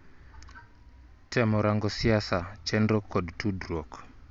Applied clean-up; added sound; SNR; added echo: none; none; none; none.